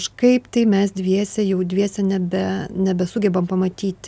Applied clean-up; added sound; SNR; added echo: none; none; none; none.